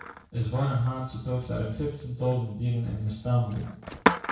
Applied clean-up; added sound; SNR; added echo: none; Skateboard; 5 dB; reverberation time 0.6 s.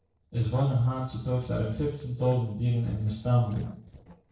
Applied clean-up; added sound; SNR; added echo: neural separator model SepFormer DNS4.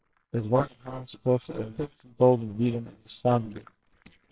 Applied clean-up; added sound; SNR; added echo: neural separator model SepFormer WHAMR!.